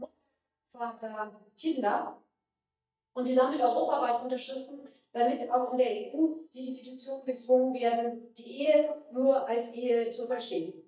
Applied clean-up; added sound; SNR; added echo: neural mask model DeepFilterNet 3.